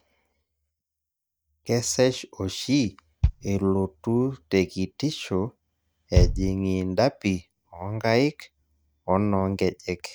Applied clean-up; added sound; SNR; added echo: neural mask model DeepFilterNet 3.